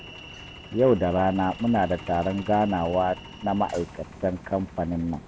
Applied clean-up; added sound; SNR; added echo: none; Train + Truck; 16 dB; none.